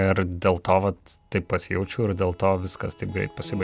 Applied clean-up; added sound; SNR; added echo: none; none; none; none.